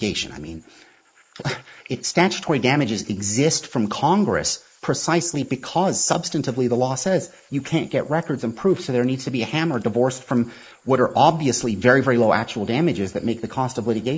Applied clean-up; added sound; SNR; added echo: neural mask model Resemble Enhance denoiser.